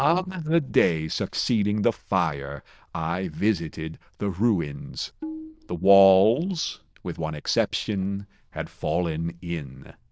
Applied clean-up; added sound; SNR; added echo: neural diffusion model UNIVERSE++.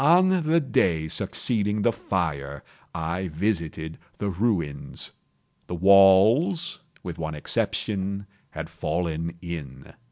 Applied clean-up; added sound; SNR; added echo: none; none; none; none.